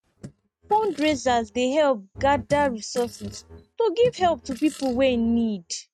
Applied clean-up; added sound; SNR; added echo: neural mask model RNNoise.